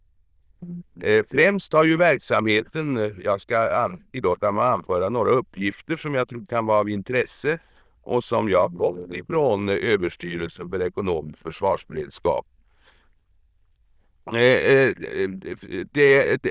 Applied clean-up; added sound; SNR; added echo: neural diffusion model UNIVERSE++.